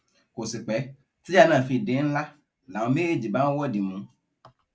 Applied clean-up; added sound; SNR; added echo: none; none; none; none.